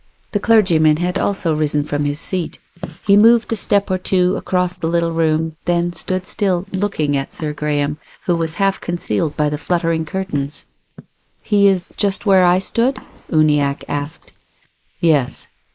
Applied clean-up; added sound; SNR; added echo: neural mask model Resemble Enhance denoiser.